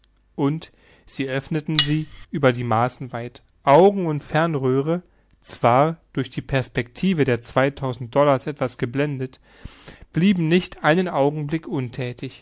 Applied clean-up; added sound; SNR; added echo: none; Cutlery, silverware; 4 dB; none.